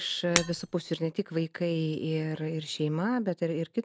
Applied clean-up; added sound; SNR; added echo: none; Shatter; 6 dB; none.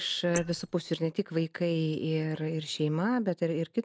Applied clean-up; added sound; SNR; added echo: neural mask model Resemble Enhance denoiser.